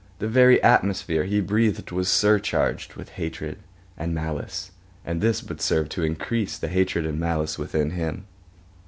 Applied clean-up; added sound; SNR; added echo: none; none; none; none.